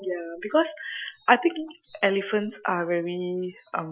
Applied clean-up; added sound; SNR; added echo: classical method Wiener filter.